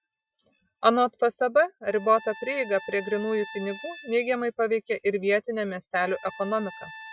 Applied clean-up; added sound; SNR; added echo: classical method Wiener filter.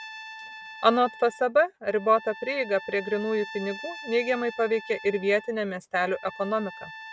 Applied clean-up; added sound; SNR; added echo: none; Trumpet; 16 dB; none.